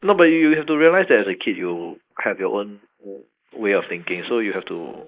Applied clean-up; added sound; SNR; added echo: neural mask model Resemble Enhance denoiser.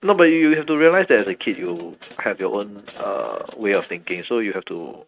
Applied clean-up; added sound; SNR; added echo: neural mask model RNNoise.